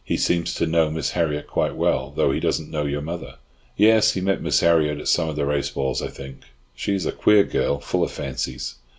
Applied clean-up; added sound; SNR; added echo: none; none; none; none.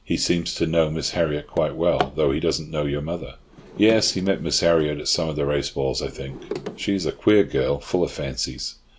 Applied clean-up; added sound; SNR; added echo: none; Drawer open or close; 16 dB; none.